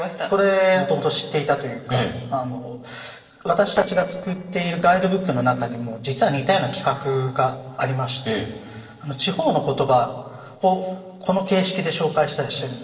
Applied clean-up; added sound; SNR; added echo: neural separator model SepFormer DNS4.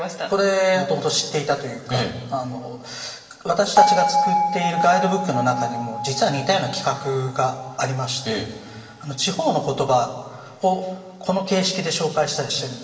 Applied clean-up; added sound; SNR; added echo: none; Bell; 5 dB; reverberation time 2.0 s.